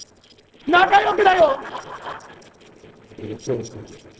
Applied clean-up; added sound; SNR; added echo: neural separator model SepFormer DNS4.